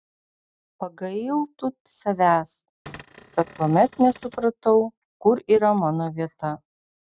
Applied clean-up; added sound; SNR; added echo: neural mask model RNNoise.